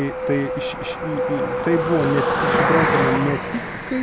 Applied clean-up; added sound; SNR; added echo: none; Wind + Cricket; -2 dB; none.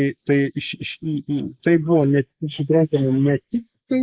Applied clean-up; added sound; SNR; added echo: neural mask model Resemble Enhance denoiser.